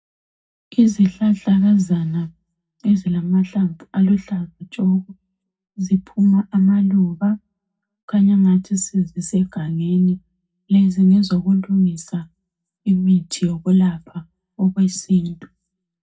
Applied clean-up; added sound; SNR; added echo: none; none; none; reverberation time 0.3 s.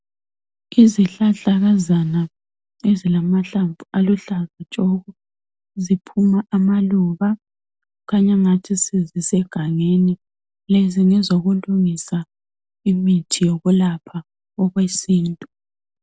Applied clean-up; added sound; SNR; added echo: none; none; none; none.